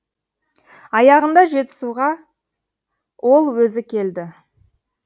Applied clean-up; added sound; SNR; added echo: none; none; none; none.